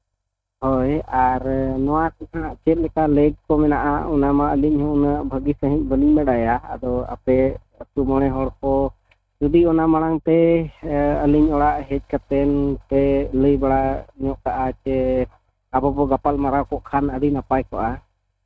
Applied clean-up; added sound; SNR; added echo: neural mask model RNNoise.